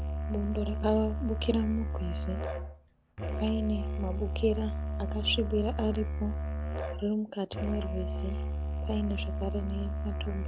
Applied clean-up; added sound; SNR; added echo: none; Musical instrument; 0 dB; none.